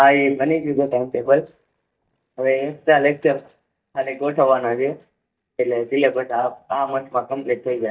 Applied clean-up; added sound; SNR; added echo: neural mask model DeepFilterNet 3.